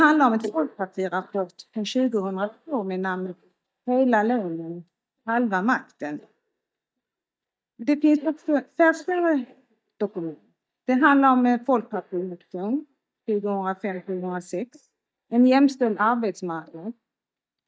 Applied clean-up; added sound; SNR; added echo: neural mask model DeepFilterNet 3.